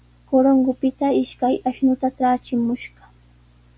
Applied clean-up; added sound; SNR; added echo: none; none; none; none.